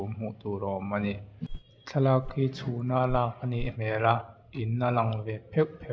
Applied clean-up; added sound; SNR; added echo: none; Walk, footsteps; 13 dB; none.